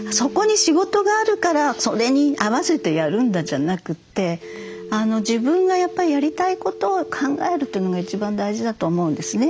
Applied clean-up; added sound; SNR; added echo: none; Telephone; 16 dB; none.